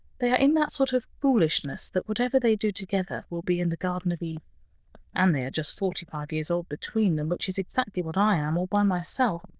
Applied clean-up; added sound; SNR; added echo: neural diffusion model UNIVERSE++.